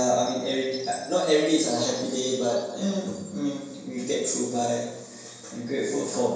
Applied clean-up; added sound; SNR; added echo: none; Chime; 19 dB; reverberation time 1.0 s.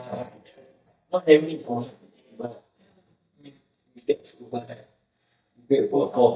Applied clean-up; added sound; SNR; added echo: neural mask model DeepFilterNet 3.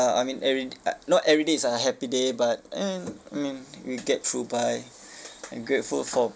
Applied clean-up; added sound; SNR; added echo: none; none; none; none.